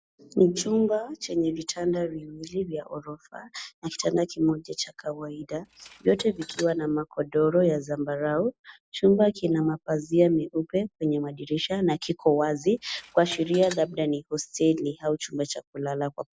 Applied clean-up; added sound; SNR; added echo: none; Tools; 18 dB; none.